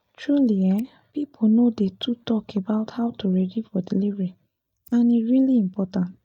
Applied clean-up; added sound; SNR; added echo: neural mask model DeepFilterNet 3.